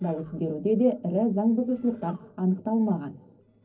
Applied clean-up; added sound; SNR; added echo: neural separator model SepFormer DNS4.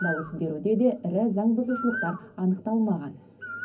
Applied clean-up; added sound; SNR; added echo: none; Bird; 12 dB; reverberation time 0.4 s.